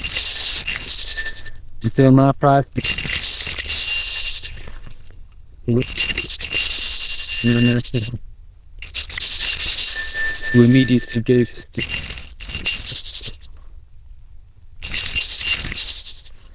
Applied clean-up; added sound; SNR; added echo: neural diffusion model UNIVERSE++.